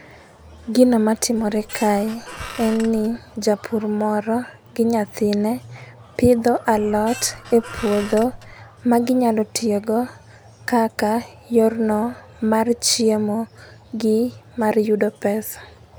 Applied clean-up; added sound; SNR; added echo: none; Squeak; 16 dB; none.